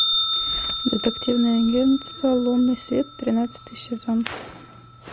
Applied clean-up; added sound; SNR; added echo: none; Bell; 3 dB; none.